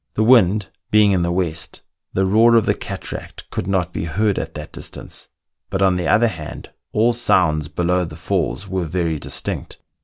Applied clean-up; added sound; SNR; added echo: none; none; none; none.